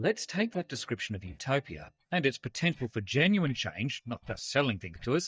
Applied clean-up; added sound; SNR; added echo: neural mask model DeepFilterNet 3.